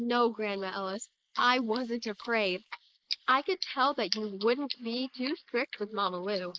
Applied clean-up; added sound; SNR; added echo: neural mask model Resemble Enhance denoiser.